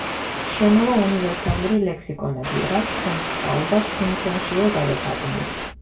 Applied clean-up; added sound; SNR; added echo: none; Water; 5 dB; reverberation time 0.2 s.